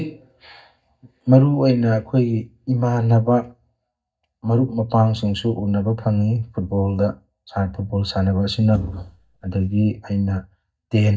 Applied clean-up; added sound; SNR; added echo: neural mask model DeepFilterNet 3.